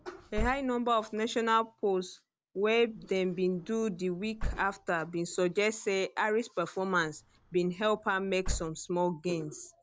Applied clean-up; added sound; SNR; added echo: none; Slam / Car; 12 dB; none.